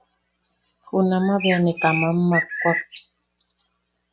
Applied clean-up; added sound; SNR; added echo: none; Bird; 5 dB; none.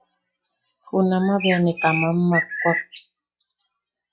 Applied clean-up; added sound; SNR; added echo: classical method log-MMSE.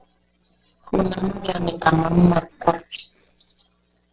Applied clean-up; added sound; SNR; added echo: neural separator model SepFormer DNS4.